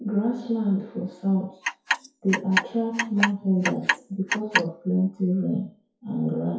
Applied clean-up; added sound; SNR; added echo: classical method WPE with log-MMSE.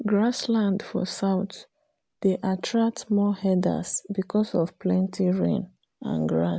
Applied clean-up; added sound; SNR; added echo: none; none; none; none.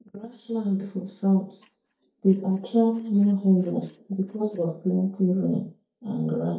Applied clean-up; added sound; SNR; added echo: neural mask model DeepFilterNet 3.